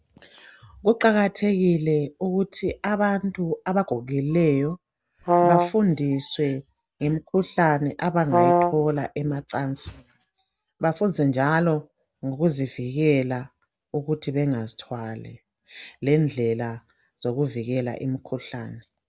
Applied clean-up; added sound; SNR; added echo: none; Brass instrument; -4 dB; none.